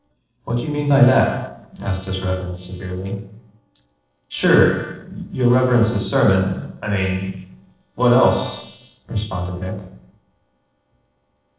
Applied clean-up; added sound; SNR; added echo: neural separator model SepFormer DNS4.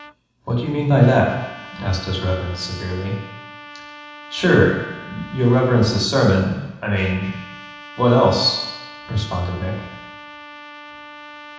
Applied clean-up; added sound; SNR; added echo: none; Trumpet; 18 dB; reverberation time 1.1 s.